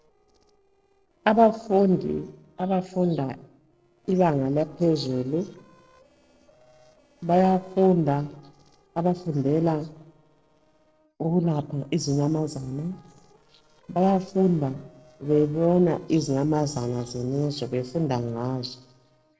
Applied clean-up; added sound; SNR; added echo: neural separator model SepFormer DNS4.